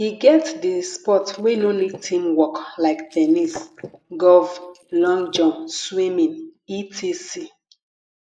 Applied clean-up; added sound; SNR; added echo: neural mask model Resemble Enhance denoiser.